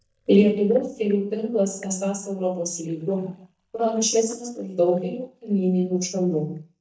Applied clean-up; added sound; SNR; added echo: neural mask model DeepFilterNet 3.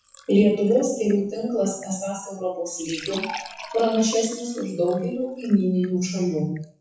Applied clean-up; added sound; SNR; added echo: classical method WPE with log-MMSE.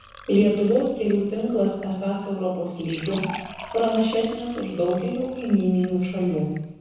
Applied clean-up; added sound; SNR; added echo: none; Fill (with liquid) / Trickle, dribble; 17 dB; reverberation time 1.1 s.